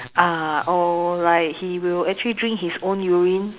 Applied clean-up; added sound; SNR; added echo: none; none; none; none.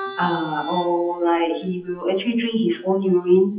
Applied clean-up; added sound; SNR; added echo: classical method WPE with log-MMSE.